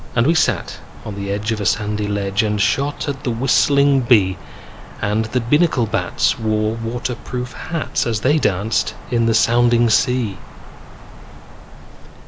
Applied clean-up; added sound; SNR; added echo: none; Wind; 14 dB; none.